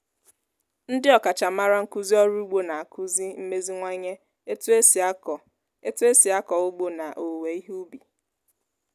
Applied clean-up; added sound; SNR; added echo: none; none; none; none.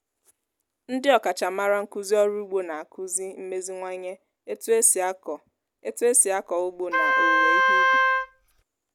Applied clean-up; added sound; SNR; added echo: none; Wind instrument, woodwind instrument; -4 dB; none.